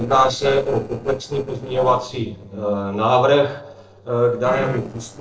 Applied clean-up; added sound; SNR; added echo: neural separator model SepFormer DNS4.